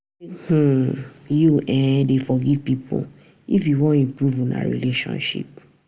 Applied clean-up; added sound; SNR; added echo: none; none; none; none.